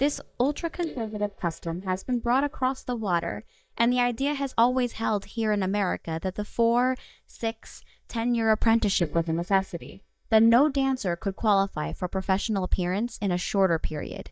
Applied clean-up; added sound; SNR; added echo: neural mask model DeepFilterNet 3.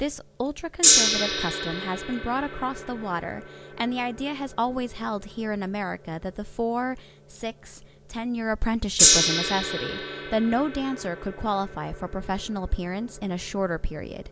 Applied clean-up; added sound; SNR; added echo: none; Gong; -1 dB; none.